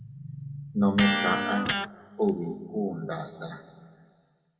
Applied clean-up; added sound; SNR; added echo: none; Electric guitar; 3 dB; reverberation time 1.9 s.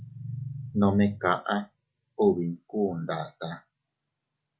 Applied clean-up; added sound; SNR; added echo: none; none; none; none.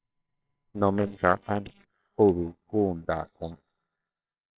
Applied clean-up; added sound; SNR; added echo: neural separator model SepFormer WHAMR!.